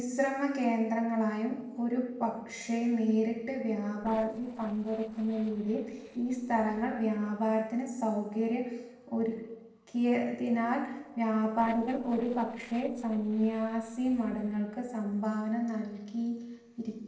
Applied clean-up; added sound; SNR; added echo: neural separator model SepFormer DNS4.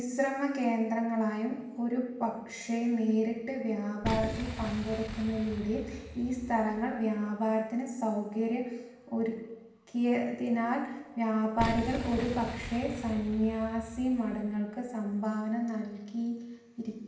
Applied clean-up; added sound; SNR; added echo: none; Boom; 13 dB; reverberation time 1.0 s.